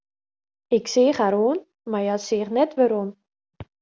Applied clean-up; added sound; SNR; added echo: none; none; none; none.